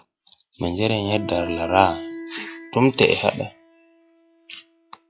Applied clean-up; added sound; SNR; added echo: classical method log-MMSE.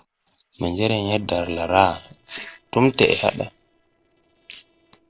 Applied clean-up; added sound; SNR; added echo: neural separator model SepFormer DNS4.